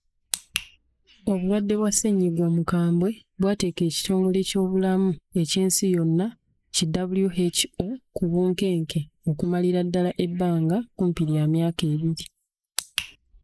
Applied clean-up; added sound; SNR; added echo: neural mask model Resemble Enhance denoiser.